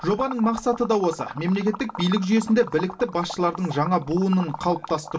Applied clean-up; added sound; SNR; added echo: none; Liquid; 14 dB; reverberation time 0.2 s.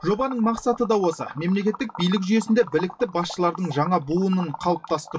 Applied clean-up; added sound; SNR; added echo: classical method WPE with log-MMSE.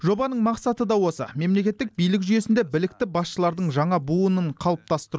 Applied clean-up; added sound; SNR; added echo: none; none; none; none.